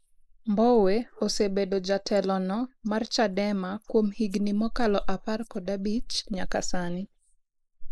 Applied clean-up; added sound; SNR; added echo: neural mask model Resemble Enhance denoiser.